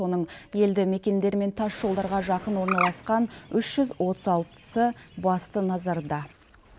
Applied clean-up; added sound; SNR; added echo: none; Bird; 10 dB; none.